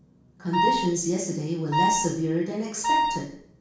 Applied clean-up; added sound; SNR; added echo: none; Wind instrument, woodwind instrument; -2 dB; reverberation time 0.6 s.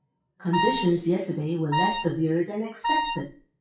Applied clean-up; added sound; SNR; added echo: classical method WPE with log-MMSE.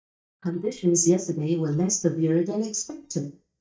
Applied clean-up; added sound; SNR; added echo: neural mask model DeepFilterNet 3.